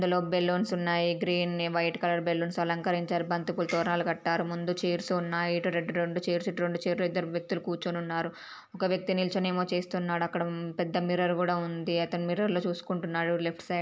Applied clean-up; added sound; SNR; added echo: none; none; none; none.